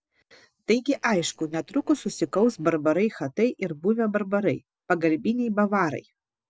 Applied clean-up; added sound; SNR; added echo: neural separator model SepFormer DNS4.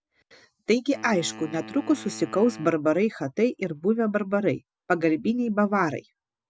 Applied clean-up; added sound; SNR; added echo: none; Wind instrument, woodwind instrument; 18 dB; none.